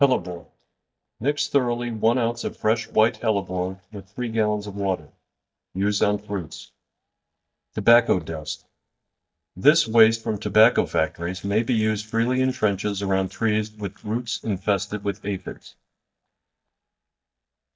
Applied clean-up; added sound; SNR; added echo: neural mask model DeepFilterNet 3.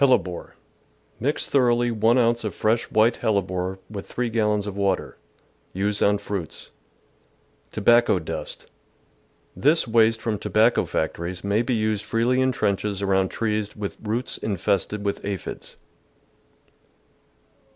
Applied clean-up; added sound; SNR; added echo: none; none; none; none.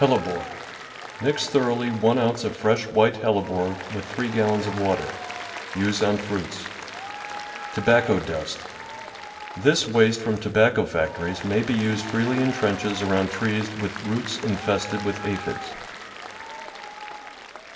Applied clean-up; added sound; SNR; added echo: none; Applause; 12 dB; reverberation time 1.5 s.